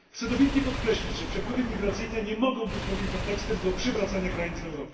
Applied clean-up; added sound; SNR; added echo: none; Engine / Car; 4 dB; reverberation time 1.0 s.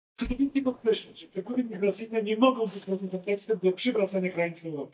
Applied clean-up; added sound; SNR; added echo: neural mask model DeepFilterNet 3.